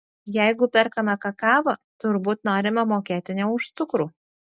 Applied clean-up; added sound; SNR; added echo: none; none; none; none.